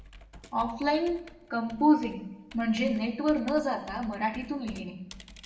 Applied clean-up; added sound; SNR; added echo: none; Computer keyboard; 20 dB; reverberation time 0.8 s.